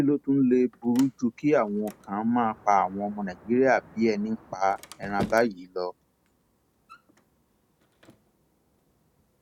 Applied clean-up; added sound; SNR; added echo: none; Sliding door; 19 dB; none.